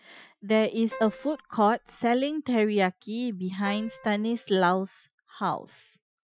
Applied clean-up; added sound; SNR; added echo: classical method Wiener filter.